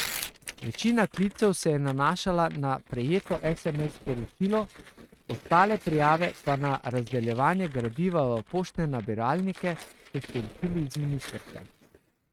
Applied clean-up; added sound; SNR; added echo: neural mask model RNNoise.